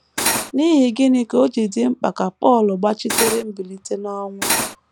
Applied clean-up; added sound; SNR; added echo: none; Cutlery, silverware; 1 dB; none.